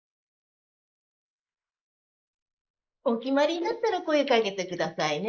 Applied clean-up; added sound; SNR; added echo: neural mask model Resemble Enhance denoiser.